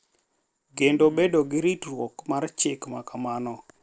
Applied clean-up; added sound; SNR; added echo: neural separator model SepFormer DNS4.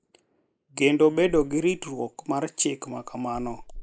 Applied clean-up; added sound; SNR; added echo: neural mask model Resemble Enhance denoiser.